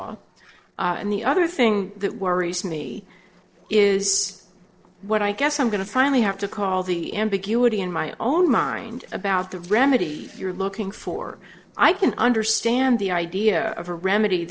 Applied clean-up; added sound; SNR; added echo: neural separator model SepFormer DNS4.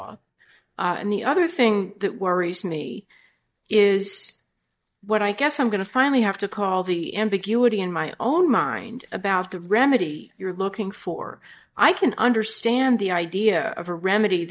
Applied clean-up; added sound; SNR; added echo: neural mask model DeepFilterNet 3.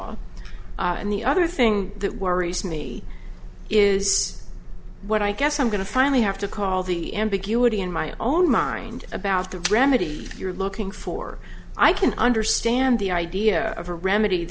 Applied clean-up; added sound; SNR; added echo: none; none; none; none.